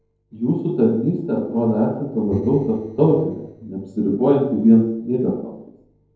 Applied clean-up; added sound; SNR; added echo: neural separator model SepFormer DNS4.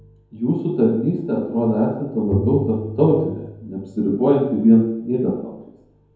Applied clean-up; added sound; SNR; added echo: none; Bowed string instrument; 10 dB; reverberation time 0.9 s.